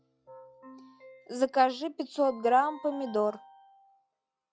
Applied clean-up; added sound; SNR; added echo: classical method log-MMSE.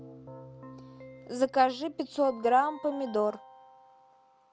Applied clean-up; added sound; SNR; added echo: none; Keyboard (musical); 18 dB; none.